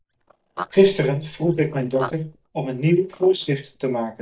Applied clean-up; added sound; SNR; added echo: neural mask model DeepFilterNet 3.